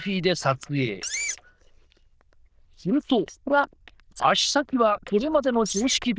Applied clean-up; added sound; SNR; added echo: neural diffusion model UNIVERSE++.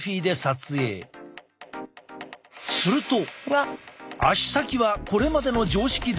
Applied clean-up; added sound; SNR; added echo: none; none; none; none.